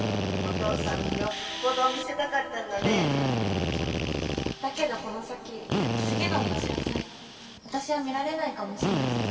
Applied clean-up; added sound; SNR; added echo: none; Drill; -2 dB; reverberation time 2.6 s.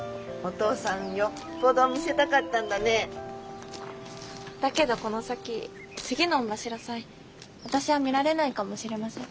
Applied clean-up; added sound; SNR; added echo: none; none; none; none.